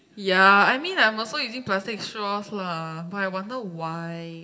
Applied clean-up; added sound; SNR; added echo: none; none; none; reverberation time 1.3 s.